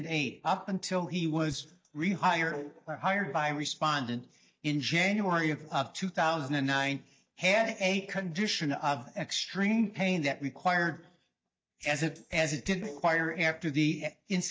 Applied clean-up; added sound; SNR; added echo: neural mask model DeepFilterNet 3.